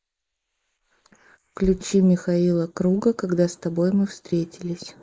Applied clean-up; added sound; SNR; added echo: neural mask model Resemble Enhance denoiser.